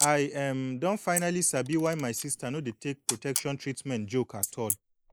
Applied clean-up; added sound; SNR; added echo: neural mask model Resemble Enhance denoiser.